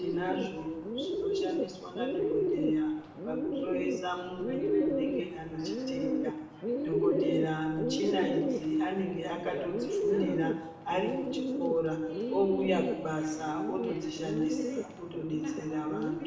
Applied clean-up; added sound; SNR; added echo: none; Bird; 0 dB; reverberation time 0.9 s.